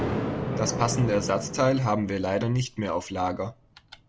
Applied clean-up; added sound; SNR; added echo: none; Thunder; 6 dB; none.